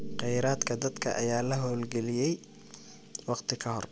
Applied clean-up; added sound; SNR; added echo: none; Piano; 10 dB; none.